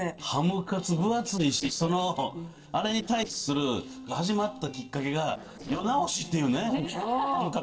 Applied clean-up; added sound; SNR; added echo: neural separator model SepFormer DNS4.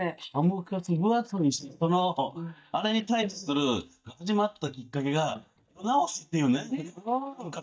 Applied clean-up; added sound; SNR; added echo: neural mask model DeepFilterNet 3.